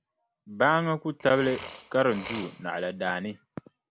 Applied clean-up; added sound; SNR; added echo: none; Burping, eructation; 17 dB; none.